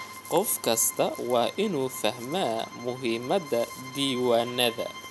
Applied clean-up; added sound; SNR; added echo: none; Bowed string instrument; 16 dB; none.